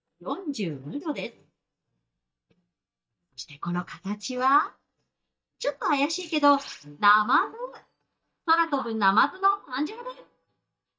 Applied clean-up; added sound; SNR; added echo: neural mask model DeepFilterNet 3.